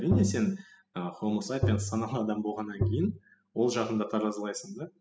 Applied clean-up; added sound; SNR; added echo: classical method spectral subtraction.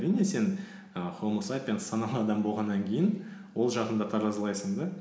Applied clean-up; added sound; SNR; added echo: none; none; none; none.